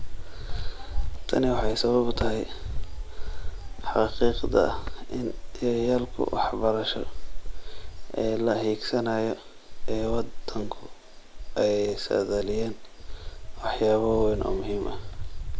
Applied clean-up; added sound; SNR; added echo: none; Cricket; 1 dB; none.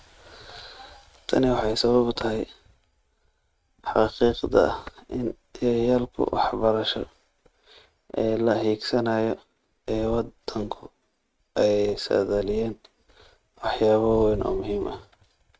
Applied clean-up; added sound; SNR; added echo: neural mask model RNNoise.